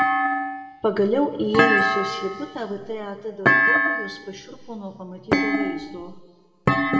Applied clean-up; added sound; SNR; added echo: none; Thump, thud; -4 dB; reverberation time 1.8 s.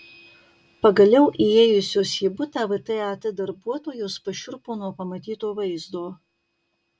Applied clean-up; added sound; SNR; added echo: none; none; none; none.